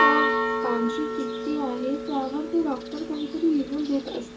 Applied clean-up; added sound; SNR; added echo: none; Church bell; 0 dB; reverberation time 0.2 s.